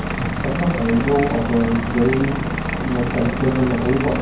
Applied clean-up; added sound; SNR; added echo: none; Engine / Vehicle; 3 dB; reverberation time 0.9 s.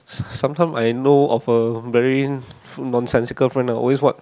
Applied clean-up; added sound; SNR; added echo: none; none; none; none.